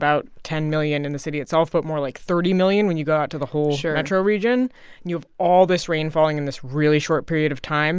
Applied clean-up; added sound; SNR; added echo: none; none; none; none.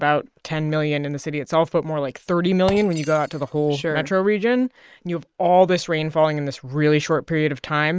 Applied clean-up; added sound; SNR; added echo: neural mask model RNNoise.